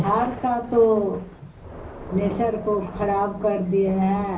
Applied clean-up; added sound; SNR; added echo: none; Thunder / Rain; 15 dB; reverberation time 0.5 s.